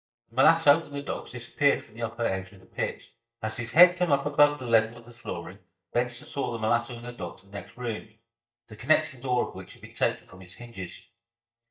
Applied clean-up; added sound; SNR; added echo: neural mask model DeepFilterNet 3.